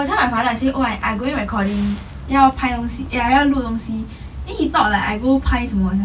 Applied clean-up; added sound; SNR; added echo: none; none; none; none.